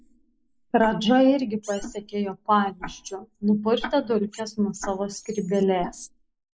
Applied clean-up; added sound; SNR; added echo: neural mask model Resemble Enhance denoiser.